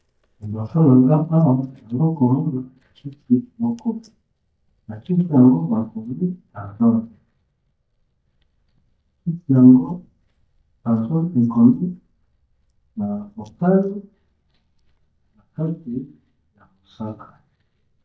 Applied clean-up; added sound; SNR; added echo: neural mask model DeepFilterNet 3.